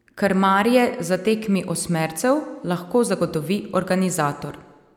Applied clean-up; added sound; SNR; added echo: none; none; none; none.